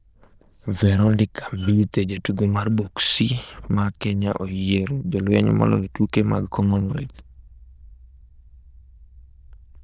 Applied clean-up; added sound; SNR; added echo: neural diffusion model UNIVERSE++.